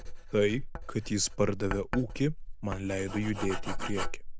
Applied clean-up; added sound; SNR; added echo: none; Writing; 3 dB; none.